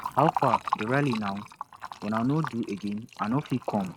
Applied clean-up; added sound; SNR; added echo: neural mask model RNNoise.